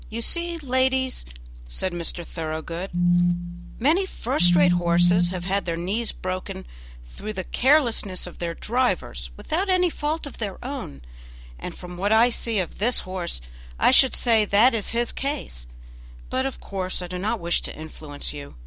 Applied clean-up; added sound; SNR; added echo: none; Telephone; -3 dB; none.